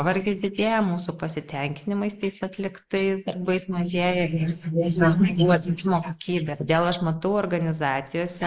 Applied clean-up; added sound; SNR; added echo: neural mask model Resemble Enhance denoiser.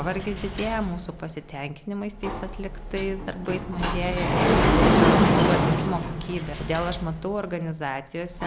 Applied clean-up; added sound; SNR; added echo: none; Sliding door; -5 dB; none.